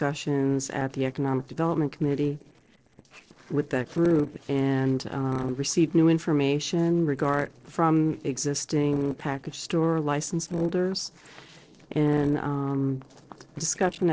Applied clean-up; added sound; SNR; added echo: neural separator model SepFormer DNS4.